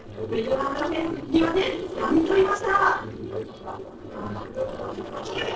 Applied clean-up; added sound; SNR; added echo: neural separator model SepFormer DNS4.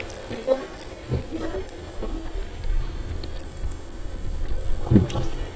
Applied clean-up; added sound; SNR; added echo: neural mask model DeepFilterNet 3.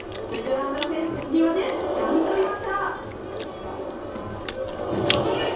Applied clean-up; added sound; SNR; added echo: none; Chewing, mastication; 10 dB; reverberation time 0.6 s.